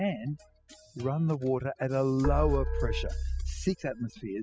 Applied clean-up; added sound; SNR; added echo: classical method spectral subtraction.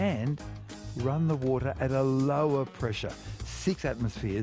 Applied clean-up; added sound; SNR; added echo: none; none; none; none.